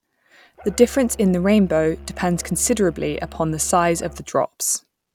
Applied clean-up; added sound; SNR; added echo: none; Musical instrument; 19 dB; none.